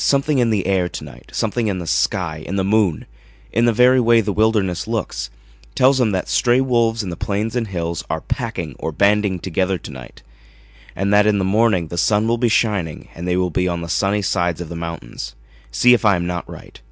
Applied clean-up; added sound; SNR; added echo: none; none; none; none.